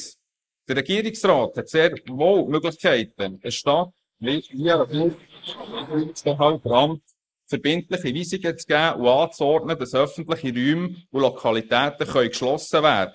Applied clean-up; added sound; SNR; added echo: neural mask model Resemble Enhance denoiser.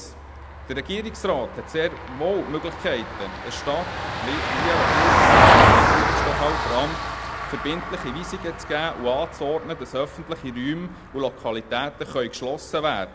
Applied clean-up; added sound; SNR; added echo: none; Vehicle; -5 dB; none.